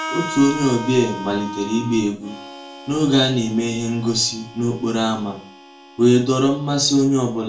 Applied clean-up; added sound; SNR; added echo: none; Harmonica; 14 dB; reverberation time 0.3 s.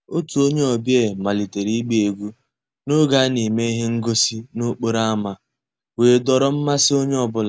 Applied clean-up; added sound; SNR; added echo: none; none; none; none.